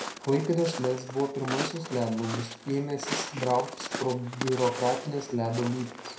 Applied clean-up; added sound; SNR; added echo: none; Walk, footsteps; 8 dB; reverberation time 0.4 s.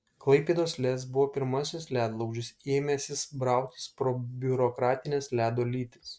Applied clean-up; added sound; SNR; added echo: none; none; none; none.